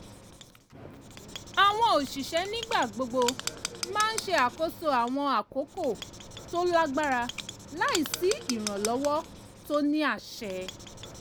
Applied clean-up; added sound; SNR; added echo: none; Writing; 11 dB; none.